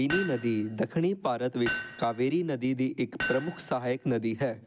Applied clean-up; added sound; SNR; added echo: none; Hammer; 10 dB; none.